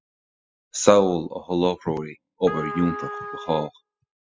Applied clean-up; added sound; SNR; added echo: classical method spectral subtraction.